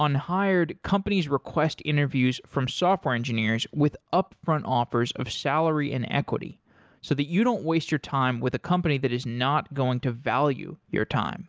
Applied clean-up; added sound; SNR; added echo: none; none; none; none.